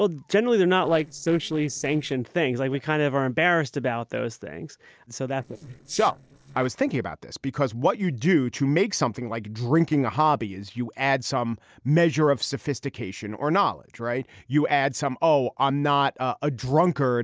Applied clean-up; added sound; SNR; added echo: neural separator model SepFormer DNS4.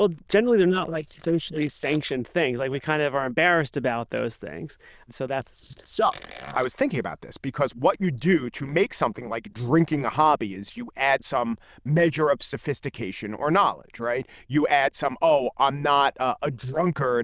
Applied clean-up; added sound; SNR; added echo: neural diffusion model UNIVERSE++.